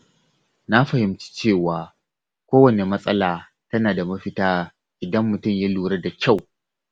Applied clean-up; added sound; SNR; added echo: none; none; none; none.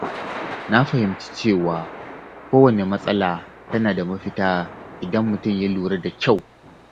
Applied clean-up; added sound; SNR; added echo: none; Thunder / Rain; 14 dB; none.